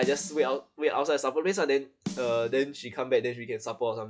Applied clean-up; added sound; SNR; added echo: classical method log-MMSE.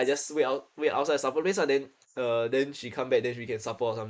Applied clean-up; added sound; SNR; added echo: neural mask model Resemble Enhance denoiser.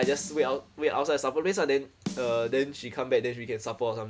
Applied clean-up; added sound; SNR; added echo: none; Snare drum; 15 dB; none.